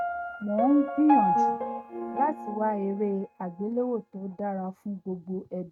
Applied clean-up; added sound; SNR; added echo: neural mask model RNNoise.